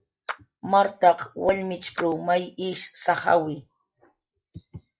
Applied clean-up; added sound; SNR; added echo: classical method log-MMSE.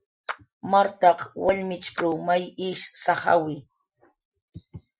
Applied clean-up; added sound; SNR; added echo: classical method Wiener filter.